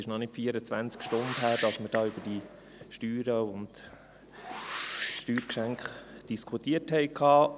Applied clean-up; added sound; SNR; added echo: none; Whoosh, swoosh, swish; 6 dB; none.